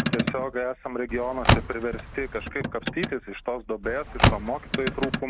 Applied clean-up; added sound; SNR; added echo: none; Motor vehicle (road) + Car; -3 dB; none.